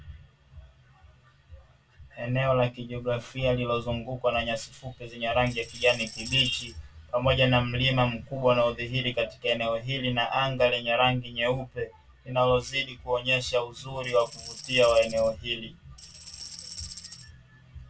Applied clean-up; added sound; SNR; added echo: none; Tambourine; 15 dB; reverberation time 0.1 s.